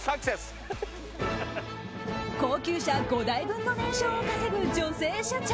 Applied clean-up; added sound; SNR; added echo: none; none; none; none.